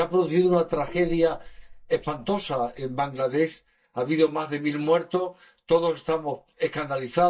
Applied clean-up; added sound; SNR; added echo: neural mask model DeepFilterNet 3.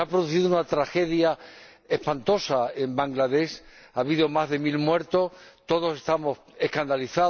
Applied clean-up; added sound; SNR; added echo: none; none; none; none.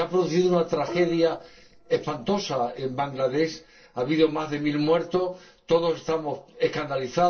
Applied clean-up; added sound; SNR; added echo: neural separator model SepFormer DNS4.